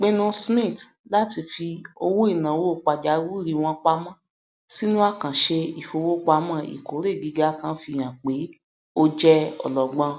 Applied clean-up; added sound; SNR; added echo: none; none; none; none.